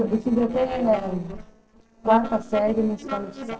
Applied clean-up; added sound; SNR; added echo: neural separator model SepFormer DNS4.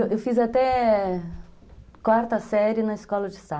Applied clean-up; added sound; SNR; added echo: none; none; none; none.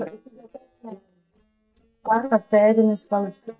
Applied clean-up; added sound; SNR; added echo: neural mask model DeepFilterNet 3.